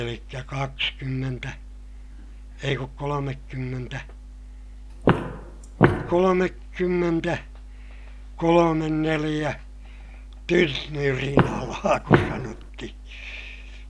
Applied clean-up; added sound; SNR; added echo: none; Walk, footsteps; -3 dB; none.